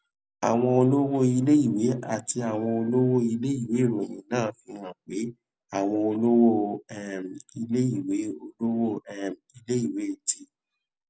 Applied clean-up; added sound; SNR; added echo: none; none; none; none.